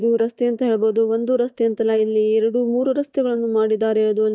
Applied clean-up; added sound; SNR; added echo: neural mask model DeepFilterNet 3.